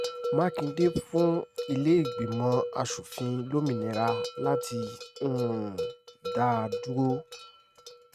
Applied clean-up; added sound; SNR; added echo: neural mask model RNNoise.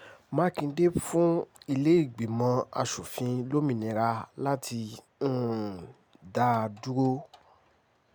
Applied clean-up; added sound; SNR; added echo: none; none; none; none.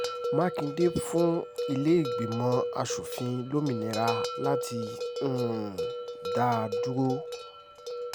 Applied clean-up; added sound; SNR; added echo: none; Bell; 4 dB; none.